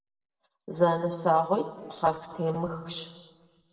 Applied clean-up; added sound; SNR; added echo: neural separator model SepFormer DNS4.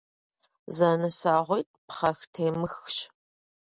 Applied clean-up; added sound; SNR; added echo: none; none; none; none.